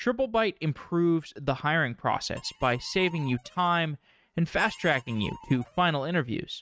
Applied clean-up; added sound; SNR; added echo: neural mask model RNNoise.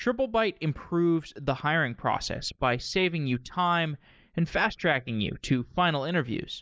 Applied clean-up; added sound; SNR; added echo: neural mask model Resemble Enhance denoiser.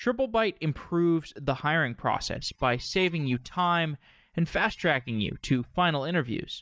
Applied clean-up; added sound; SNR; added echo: neural mask model DeepFilterNet 3.